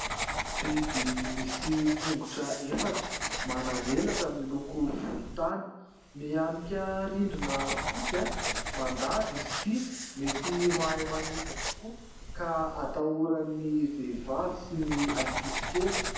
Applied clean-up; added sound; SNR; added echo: none; Writing; 4 dB; reverberation time 0.8 s.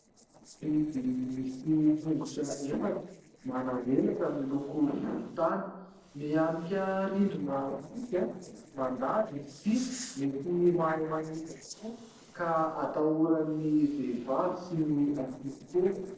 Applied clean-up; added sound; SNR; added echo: neural separator model SepFormer DNS4.